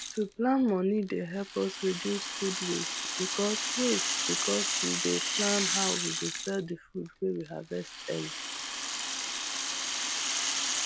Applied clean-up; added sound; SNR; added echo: none; Rattle (instrument); 0 dB; none.